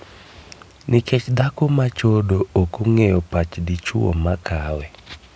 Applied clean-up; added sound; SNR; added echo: none; none; none; none.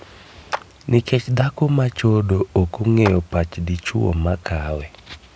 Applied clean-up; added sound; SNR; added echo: none; Clapping; 16 dB; none.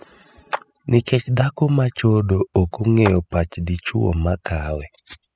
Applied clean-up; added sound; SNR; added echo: classical method spectral subtraction.